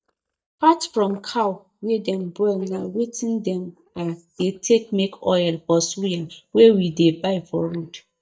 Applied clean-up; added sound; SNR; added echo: neural mask model DeepFilterNet 3.